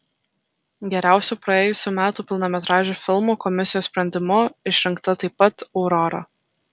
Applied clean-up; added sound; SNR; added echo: none; none; none; none.